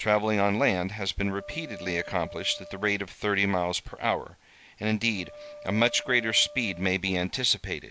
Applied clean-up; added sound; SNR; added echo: none; Wind instrument, woodwind instrument; 18 dB; none.